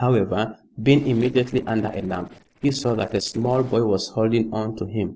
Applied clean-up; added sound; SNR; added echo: neural separator model SepFormer DNS4.